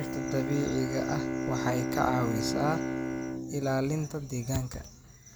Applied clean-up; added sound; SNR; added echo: none; Bowed string instrument; 2 dB; none.